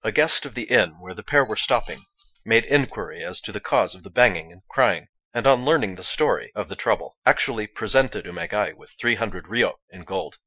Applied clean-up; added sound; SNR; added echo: classical method Wiener filter.